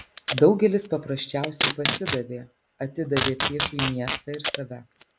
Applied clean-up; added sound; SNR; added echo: none; Packing tape, duct tape; 5 dB; none.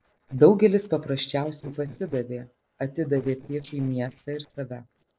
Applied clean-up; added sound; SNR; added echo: neural separator model SepFormer DNS4.